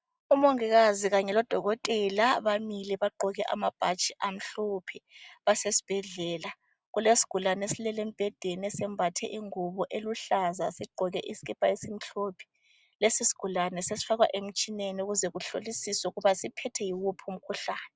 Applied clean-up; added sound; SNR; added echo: none; none; none; none.